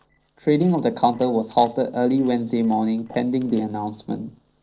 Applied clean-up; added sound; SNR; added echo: neural separator model SepFormer DNS4.